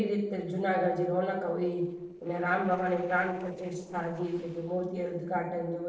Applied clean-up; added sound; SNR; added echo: neural separator model SepFormer DNS4.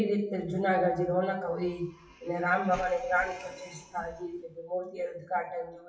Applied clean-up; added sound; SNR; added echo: classical method WPE with log-MMSE.